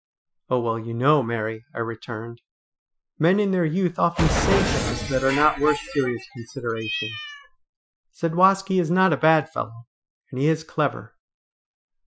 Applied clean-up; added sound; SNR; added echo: classical method Wiener filter.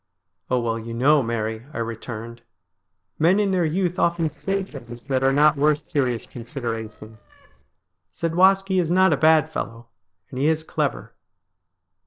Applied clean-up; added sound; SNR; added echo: neural separator model SepFormer DNS4.